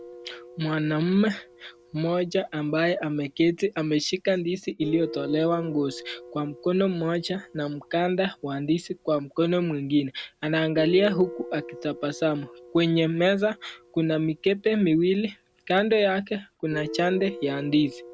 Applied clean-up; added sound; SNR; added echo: none; Guitar; 17 dB; none.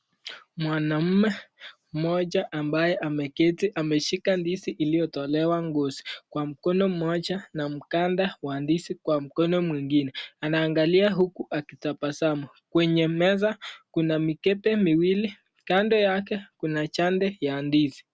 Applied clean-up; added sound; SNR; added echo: none; none; none; none.